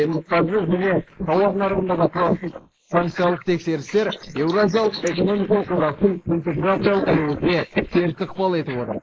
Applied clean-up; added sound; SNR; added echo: neural mask model Resemble Enhance denoiser.